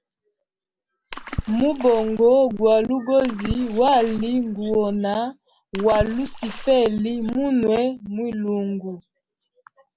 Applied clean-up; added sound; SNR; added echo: none; Water / Splash, splatter; 12 dB; none.